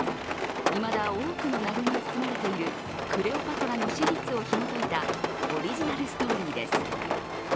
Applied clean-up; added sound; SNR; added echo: none; Rain; -1 dB; none.